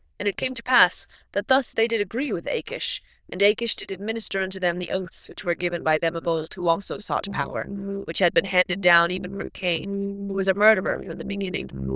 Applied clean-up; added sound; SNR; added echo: neural diffusion model UNIVERSE++.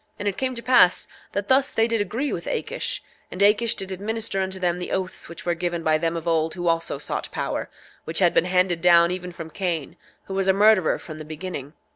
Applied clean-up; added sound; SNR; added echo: none; none; none; none.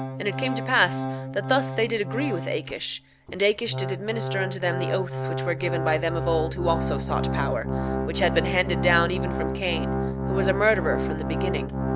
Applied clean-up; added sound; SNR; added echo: none; Organ; 1 dB; none.